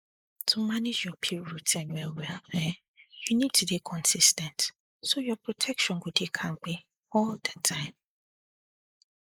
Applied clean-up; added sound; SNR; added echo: neural mask model Resemble Enhance denoiser.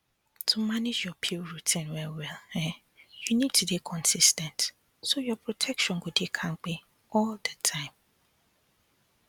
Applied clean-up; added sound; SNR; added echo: none; none; none; none.